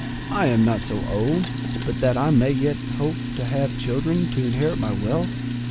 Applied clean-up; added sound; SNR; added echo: none; Sink (filling or washing); 5 dB; none.